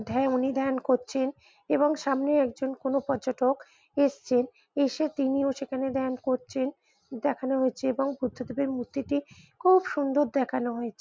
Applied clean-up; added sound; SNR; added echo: none; none; none; none.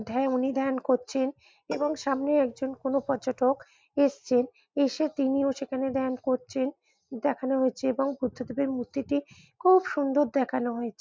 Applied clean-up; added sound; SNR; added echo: neural mask model DeepFilterNet 3.